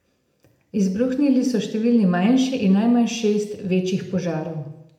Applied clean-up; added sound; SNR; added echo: none; none; none; reverberation time 0.8 s.